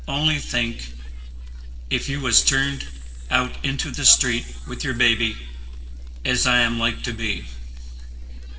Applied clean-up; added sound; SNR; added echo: neural separator model SepFormer DNS4.